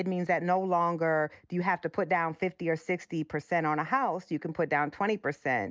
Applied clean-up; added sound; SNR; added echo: none; none; none; none.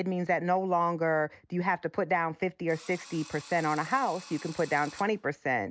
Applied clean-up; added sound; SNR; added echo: none; Drill; 19 dB; none.